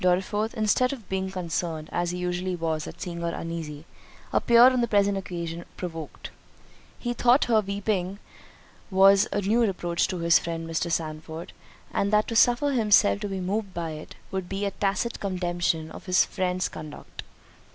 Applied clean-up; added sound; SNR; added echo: none; none; none; none.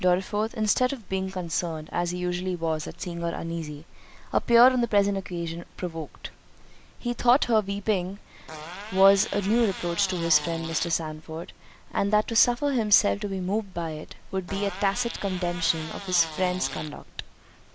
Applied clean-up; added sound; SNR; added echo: none; Fart; 12 dB; none.